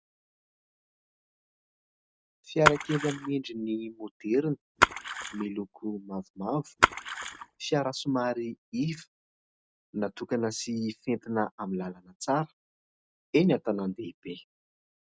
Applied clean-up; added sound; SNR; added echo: none; Splash, splatter; -1 dB; none.